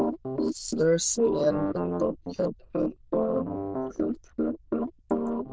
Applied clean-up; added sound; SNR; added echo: neural diffusion model UNIVERSE++.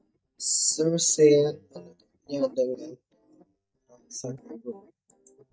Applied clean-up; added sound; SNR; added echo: neural mask model DeepFilterNet 3.